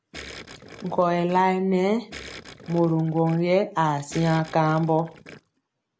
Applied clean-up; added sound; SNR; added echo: none; Gurgling; 19 dB; none.